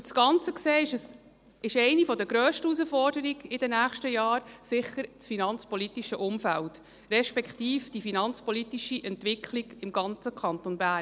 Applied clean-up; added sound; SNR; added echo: none; none; none; none.